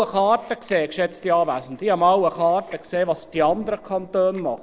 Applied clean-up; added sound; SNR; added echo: neural separator model SepFormer DNS4.